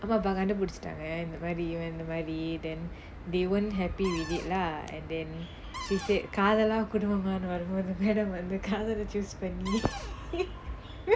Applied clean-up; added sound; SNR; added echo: none; Cupboard open or close; 11 dB; none.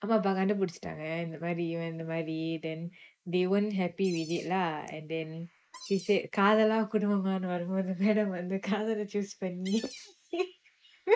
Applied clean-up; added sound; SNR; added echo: neural mask model Resemble Enhance denoiser.